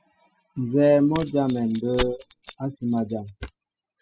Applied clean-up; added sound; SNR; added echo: classical method spectral subtraction.